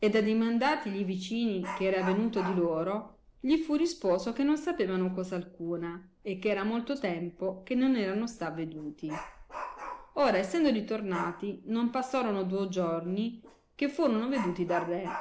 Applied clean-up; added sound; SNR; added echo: none; Dog; 16 dB; none.